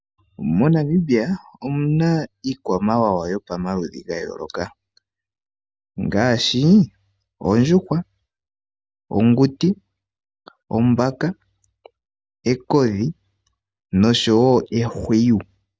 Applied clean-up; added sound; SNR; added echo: none; none; none; none.